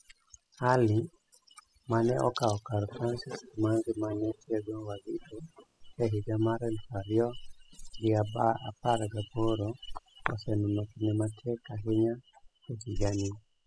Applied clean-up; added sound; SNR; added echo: classical method spectral subtraction.